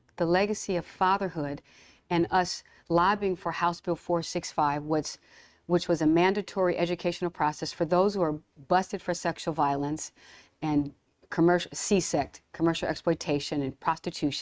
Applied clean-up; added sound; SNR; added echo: neural mask model RNNoise.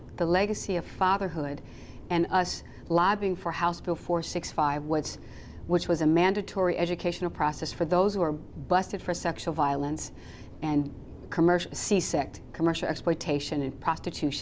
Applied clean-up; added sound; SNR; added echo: none; none; none; none.